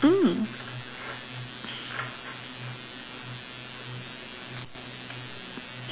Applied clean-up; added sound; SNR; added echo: none; none; none; none.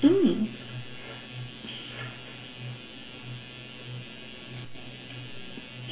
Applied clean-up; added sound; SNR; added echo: none; none; none; reverberation time 0.7 s.